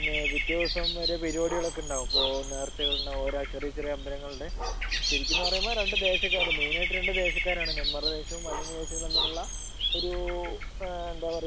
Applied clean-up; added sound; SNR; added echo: none; Bird / Dog; -3 dB; none.